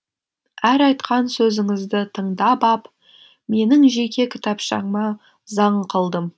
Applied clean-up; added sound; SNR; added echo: none; none; none; none.